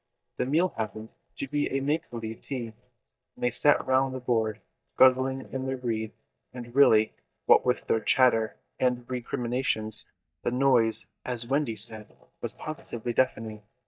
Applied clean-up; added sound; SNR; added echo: neural mask model DeepFilterNet 3.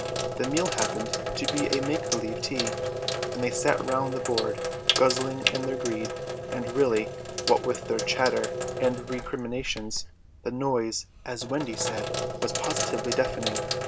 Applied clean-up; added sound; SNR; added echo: none; Sink (filling or washing); 2 dB; none.